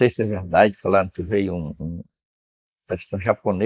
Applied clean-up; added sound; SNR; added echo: neural mask model Resemble Enhance denoiser.